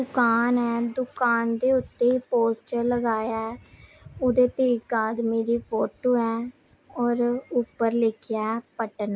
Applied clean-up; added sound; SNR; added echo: none; none; none; none.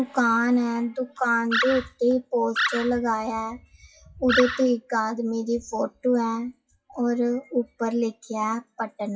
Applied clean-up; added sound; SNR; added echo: classical method WPE with log-MMSE.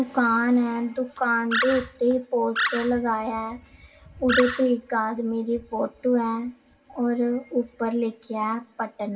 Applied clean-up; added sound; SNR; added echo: none; Animal; 4 dB; reverberation time 0.2 s.